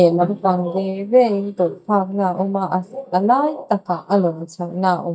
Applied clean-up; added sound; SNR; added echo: neural mask model DeepFilterNet 3.